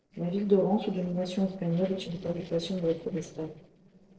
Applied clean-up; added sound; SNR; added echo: neural separator model SepFormer DNS4.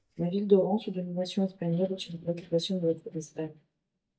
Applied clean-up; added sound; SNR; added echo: neural mask model DeepFilterNet 3.